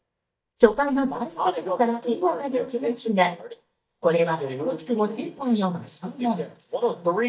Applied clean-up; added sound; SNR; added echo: neural mask model DeepFilterNet 3.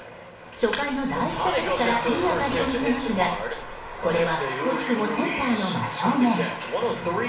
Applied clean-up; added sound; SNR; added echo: none; Zipper (clothing); 15 dB; reverberation time 0.6 s.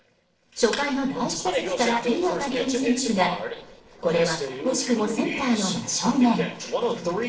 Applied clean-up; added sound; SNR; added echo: neural separator model SepFormer DNS4.